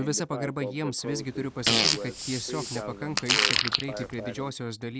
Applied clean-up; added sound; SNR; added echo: none; Fart; -3 dB; none.